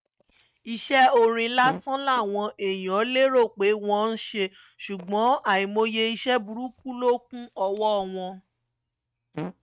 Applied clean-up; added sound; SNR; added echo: neural mask model RNNoise.